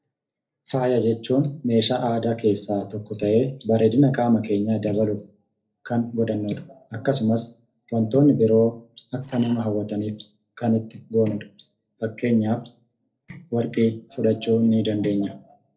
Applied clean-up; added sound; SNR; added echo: neural separator model SepFormer DNS4.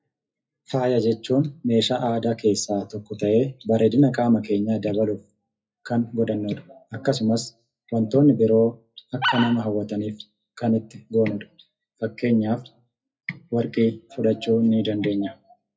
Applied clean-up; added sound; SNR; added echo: classical method WPE with log-MMSE.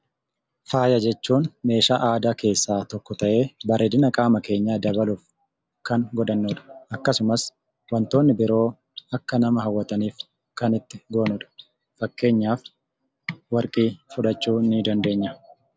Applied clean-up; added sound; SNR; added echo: none; none; none; none.